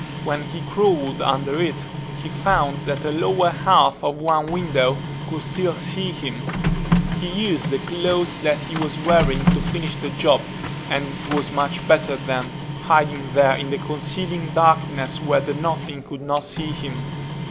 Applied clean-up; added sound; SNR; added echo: none; Printer; 5 dB; none.